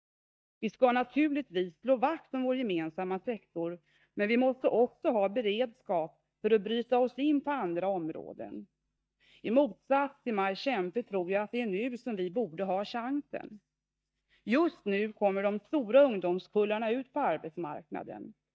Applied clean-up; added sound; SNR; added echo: neural mask model DeepFilterNet 3.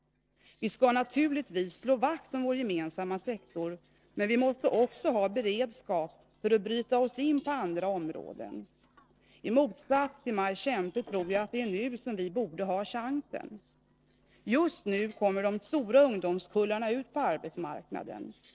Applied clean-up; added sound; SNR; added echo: neural separator model SepFormer DNS4.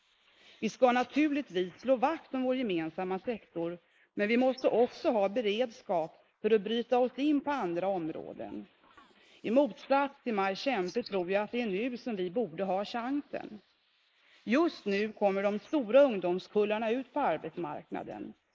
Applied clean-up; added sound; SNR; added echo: neural mask model Resemble Enhance denoiser.